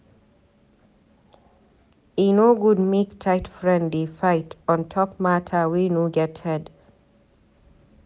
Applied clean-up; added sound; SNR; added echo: none; none; none; none.